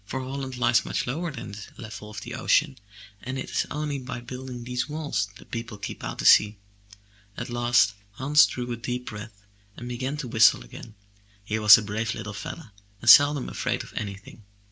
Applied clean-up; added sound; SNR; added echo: none; none; none; none.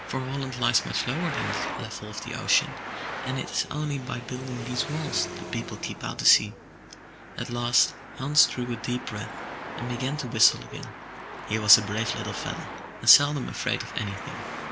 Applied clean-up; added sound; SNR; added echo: none; Traffic noise, roadway noise; 9 dB; none.